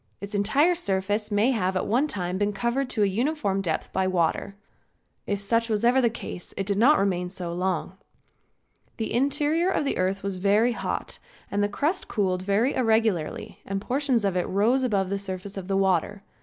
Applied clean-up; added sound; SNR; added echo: none; none; none; none.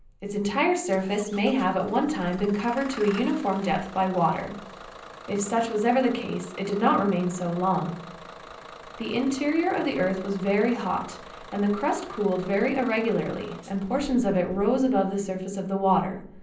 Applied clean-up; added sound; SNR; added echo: none; Engine starting / Bus; 17 dB; reverberation time 0.6 s.